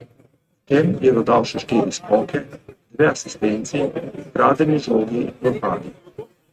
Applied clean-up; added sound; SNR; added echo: neural mask model RNNoise.